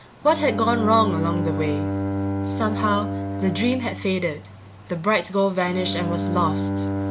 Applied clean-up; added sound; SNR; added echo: none; Bowed string instrument; 3 dB; none.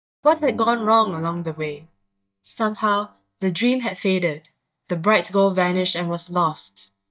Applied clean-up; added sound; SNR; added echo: neural mask model DeepFilterNet 3.